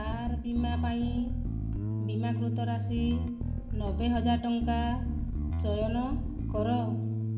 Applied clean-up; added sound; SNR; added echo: none; Bass guitar; -1 dB; reverberation time 0.1 s.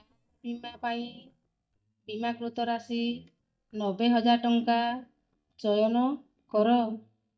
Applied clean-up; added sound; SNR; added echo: neural mask model DeepFilterNet 3.